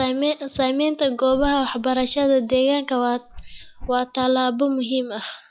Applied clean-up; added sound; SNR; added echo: classical method log-MMSE.